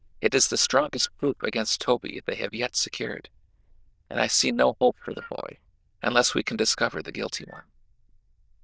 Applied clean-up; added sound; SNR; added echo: neural diffusion model UNIVERSE++.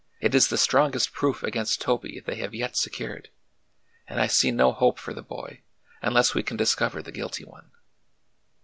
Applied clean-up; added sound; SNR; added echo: none; none; none; none.